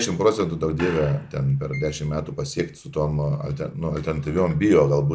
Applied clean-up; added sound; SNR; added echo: none; Squeak / Screech; 19 dB; none.